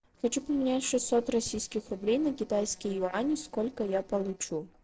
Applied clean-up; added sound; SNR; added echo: neural separator model SepFormer DNS4.